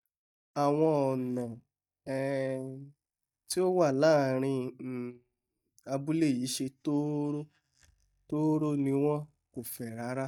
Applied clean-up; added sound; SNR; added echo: neural mask model DeepFilterNet 3.